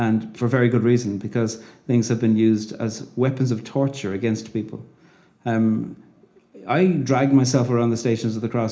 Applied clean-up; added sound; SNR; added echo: none; none; none; reverberation time 0.4 s.